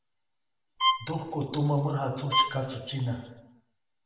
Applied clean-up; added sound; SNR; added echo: none; Bowed string instrument; -1 dB; reverberation time 1.0 s.